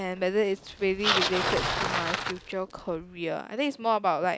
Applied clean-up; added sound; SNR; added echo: none; Bicycle; 3 dB; none.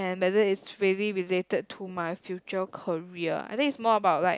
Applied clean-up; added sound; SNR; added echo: none; none; none; none.